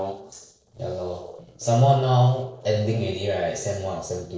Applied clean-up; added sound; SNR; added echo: neural separator model SepFormer DNS4.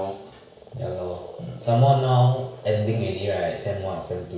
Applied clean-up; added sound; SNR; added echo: none; Frog; 20 dB; reverberation time 0.6 s.